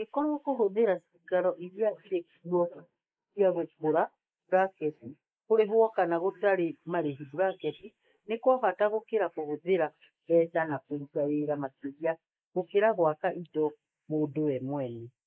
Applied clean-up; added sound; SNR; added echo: neural mask model Resemble Enhance denoiser.